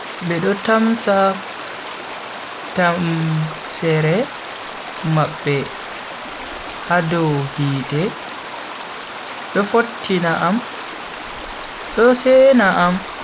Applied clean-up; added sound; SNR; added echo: none; Stream; 9 dB; none.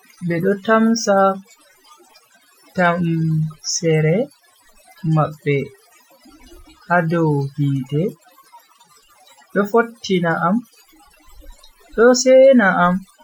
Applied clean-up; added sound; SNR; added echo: classical method Wiener filter.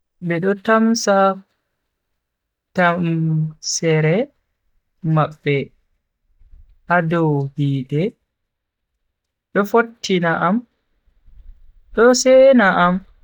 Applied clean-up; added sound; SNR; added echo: neural mask model DeepFilterNet 3.